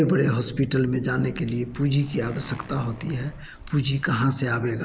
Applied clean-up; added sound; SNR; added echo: none; Motorcycle; 20 dB; none.